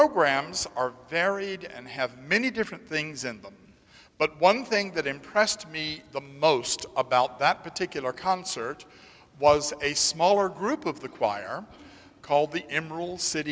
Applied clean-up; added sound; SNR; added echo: none; none; none; none.